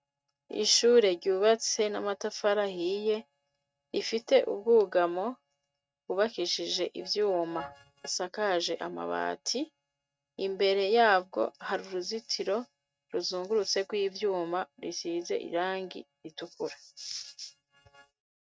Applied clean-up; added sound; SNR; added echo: neural mask model RNNoise.